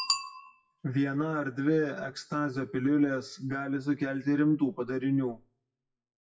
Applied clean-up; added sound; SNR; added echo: classical method WPE with log-MMSE.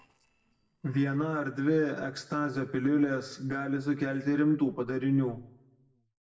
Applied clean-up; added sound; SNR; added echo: neural separator model SepFormer DNS4.